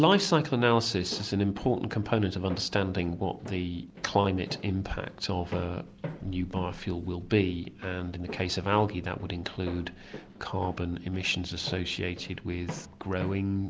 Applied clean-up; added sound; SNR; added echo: none; Walk, footsteps; 16 dB; none.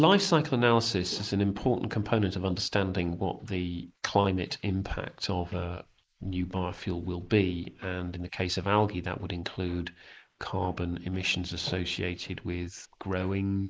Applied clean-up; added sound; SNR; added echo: neural mask model Resemble Enhance denoiser.